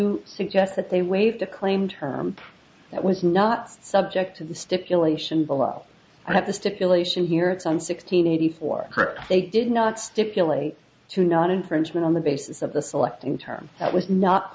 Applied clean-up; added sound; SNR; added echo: none; none; none; none.